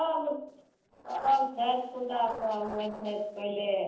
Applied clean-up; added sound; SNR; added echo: neural separator model SepFormer DNS4.